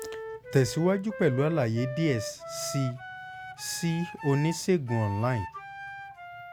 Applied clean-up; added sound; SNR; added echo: none; Wind instrument, woodwind instrument; 11 dB; none.